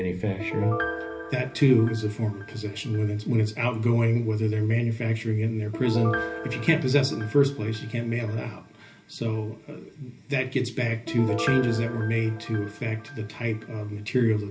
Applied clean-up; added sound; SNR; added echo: none; Piano; 11 dB; reverberation time 0.3 s.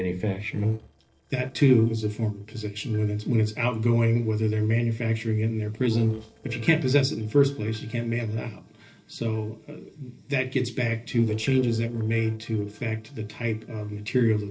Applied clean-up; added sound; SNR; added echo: neural separator model SepFormer DNS4.